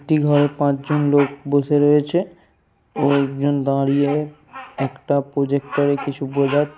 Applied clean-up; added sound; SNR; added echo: none; Bird vocalization, bird call, bird song; 17 dB; none.